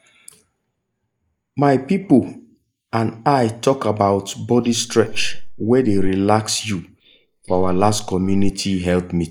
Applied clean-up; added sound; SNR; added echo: neural mask model Resemble Enhance denoiser.